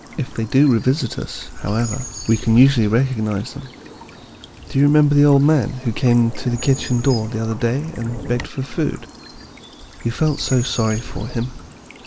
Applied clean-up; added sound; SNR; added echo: none; Stream / Bird vocalization, bird call, bird song; 15 dB; none.